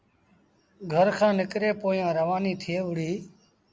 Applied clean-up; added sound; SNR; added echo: none; none; none; none.